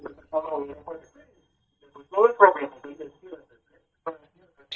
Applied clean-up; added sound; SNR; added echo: neural mask model DeepFilterNet 3.